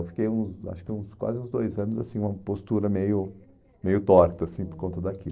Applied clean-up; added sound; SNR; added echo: neural separator model SepFormer DNS4.